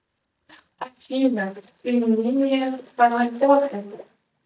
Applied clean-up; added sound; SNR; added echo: neural mask model DeepFilterNet 3.